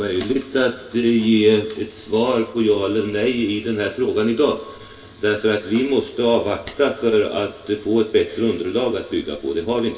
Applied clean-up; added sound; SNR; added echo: none; none; none; reverberation time 0.2 s.